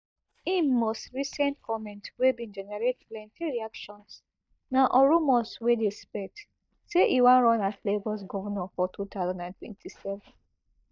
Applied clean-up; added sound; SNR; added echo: neural mask model DeepFilterNet 3.